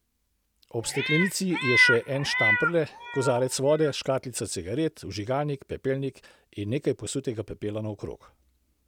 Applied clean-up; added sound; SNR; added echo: none; Meow; -1 dB; none.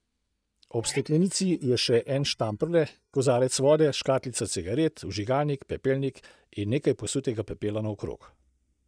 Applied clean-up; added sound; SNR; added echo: neural mask model DeepFilterNet 3.